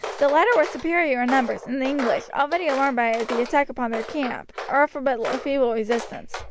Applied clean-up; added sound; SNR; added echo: none; Walk, footsteps; 12 dB; none.